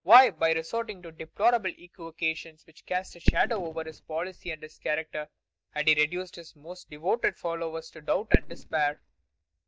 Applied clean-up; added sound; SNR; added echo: neural mask model DeepFilterNet 3.